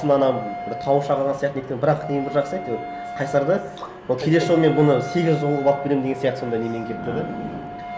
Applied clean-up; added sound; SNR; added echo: none; Wind instrument, woodwind instrument; 12 dB; none.